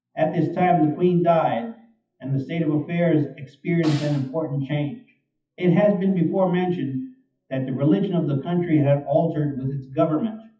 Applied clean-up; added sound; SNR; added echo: classical method WPE with log-MMSE.